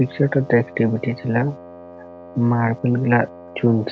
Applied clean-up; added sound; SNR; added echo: none; Wind instrument, woodwind instrument; 19 dB; none.